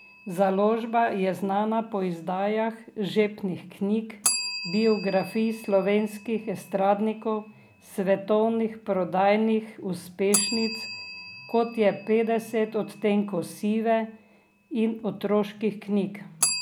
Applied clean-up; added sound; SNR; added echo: none; Bell; 11 dB; none.